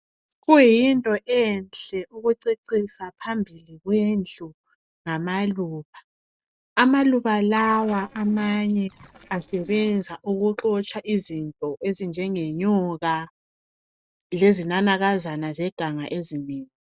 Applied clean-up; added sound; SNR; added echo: neural separator model SepFormer DNS4.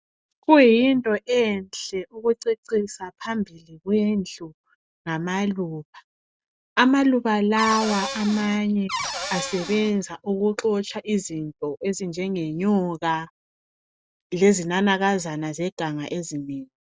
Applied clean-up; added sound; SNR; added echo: none; Cupboard open or close / Door; 8 dB; none.